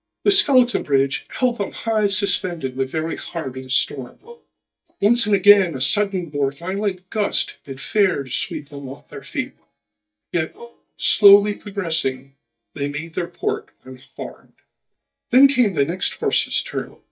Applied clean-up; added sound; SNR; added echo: neural mask model DeepFilterNet 3.